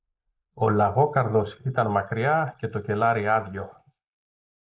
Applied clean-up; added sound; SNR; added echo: neural mask model Resemble Enhance denoiser.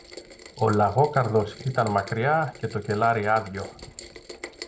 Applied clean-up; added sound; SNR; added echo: none; Rain; 18 dB; none.